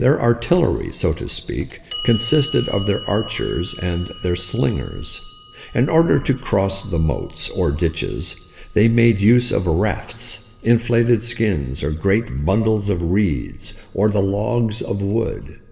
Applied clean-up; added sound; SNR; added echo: none; Clock; 15 dB; reverberation time 1.3 s.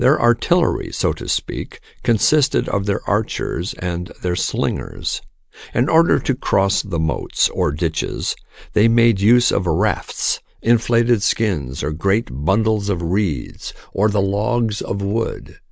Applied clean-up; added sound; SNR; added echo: none; none; none; none.